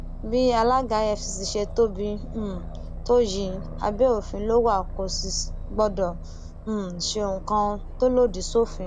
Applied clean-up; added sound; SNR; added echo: none; Aircraft; 9 dB; none.